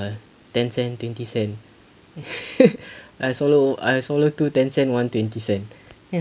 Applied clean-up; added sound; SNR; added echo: none; none; none; none.